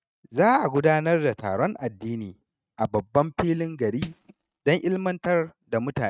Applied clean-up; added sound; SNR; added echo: neural mask model RNNoise.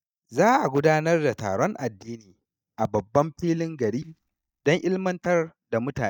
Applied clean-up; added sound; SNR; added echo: neural mask model DeepFilterNet 3.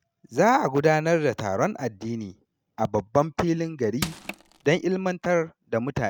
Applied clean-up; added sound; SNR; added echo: none; Crushing; 10 dB; none.